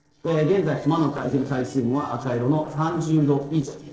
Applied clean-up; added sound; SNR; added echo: neural separator model SepFormer DNS4.